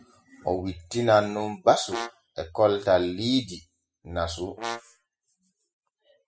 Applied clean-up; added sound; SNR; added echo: classical method spectral subtraction.